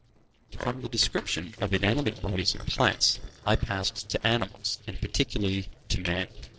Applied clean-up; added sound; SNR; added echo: neural separator model SepFormer DNS4.